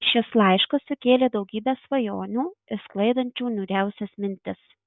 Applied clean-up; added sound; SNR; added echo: none; none; none; none.